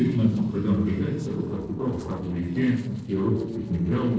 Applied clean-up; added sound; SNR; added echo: neural separator model SepFormer DNS4.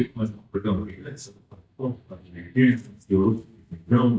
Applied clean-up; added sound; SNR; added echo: neural mask model DeepFilterNet 3.